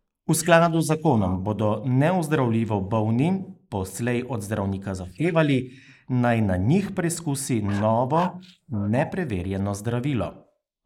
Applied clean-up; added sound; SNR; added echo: neural mask model Resemble Enhance denoiser.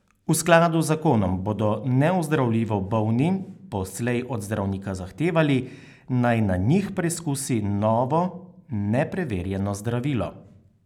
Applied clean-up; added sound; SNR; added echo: none; none; none; none.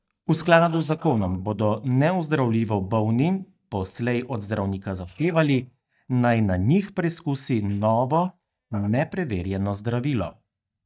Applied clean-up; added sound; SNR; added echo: neural mask model DeepFilterNet 3.